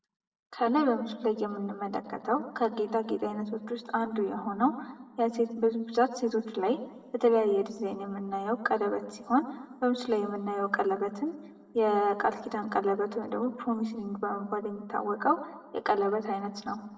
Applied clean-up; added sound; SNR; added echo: none; none; none; reverberation time 1.0 s.